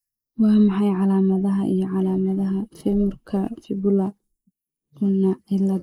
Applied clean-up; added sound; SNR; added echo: neural mask model Resemble Enhance denoiser.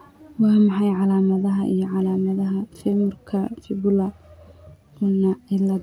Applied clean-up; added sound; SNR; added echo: none; none; none; none.